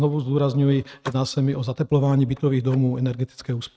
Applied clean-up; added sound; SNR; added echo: neural mask model RNNoise.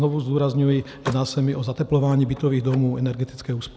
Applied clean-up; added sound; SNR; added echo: none; Slam; 19 dB; none.